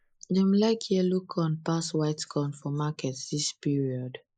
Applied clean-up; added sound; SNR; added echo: neural mask model Resemble Enhance denoiser.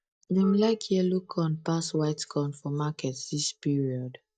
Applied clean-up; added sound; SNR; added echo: neural mask model DeepFilterNet 3.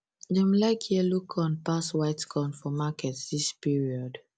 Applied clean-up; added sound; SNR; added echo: none; none; none; none.